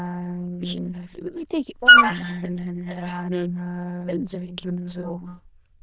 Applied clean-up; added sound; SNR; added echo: neural diffusion model UNIVERSE++.